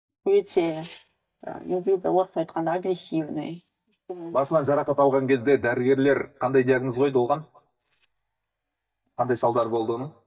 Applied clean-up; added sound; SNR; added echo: neural mask model DeepFilterNet 3.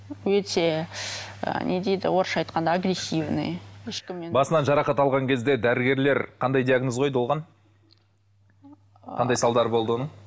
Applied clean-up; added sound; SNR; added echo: none; none; none; none.